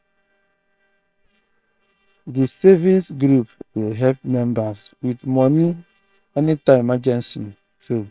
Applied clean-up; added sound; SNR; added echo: neural separator model SepFormer WHAM!.